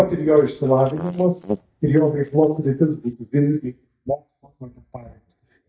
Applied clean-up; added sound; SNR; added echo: neural mask model DeepFilterNet 3.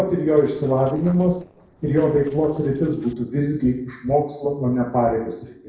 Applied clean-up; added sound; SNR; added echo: neural separator model SepFormer DNS4.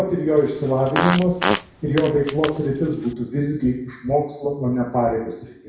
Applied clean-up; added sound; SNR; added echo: none; Fart; 5 dB; reverberation time 0.7 s.